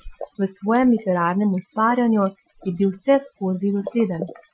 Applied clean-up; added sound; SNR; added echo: classical method Wiener filter.